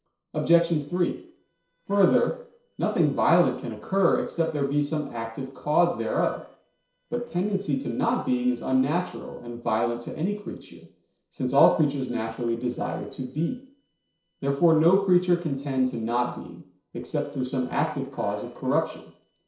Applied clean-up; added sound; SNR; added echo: neural separator model SepFormer DNS4.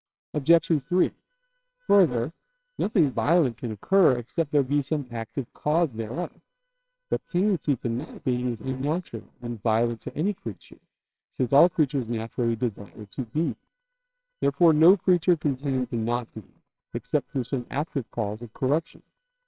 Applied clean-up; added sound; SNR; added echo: neural separator model SepFormer WHAMR!.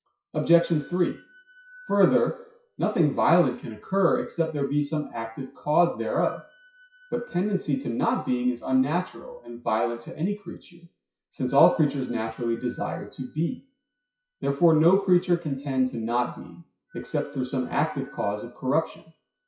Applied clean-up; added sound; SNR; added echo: classical method WPE with log-MMSE.